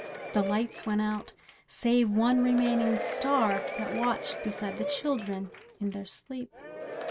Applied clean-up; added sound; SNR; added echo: none; Applause / Crowd / Cheering; 8 dB; none.